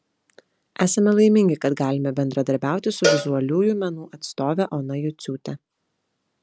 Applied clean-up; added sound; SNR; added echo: none; Cowbell; 5 dB; none.